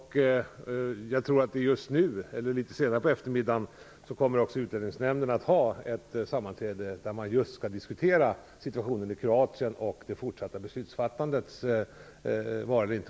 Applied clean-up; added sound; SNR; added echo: none; none; none; none.